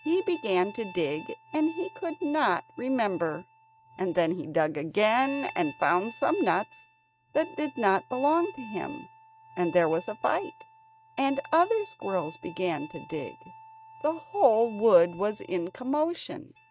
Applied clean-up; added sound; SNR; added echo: neural mask model RNNoise.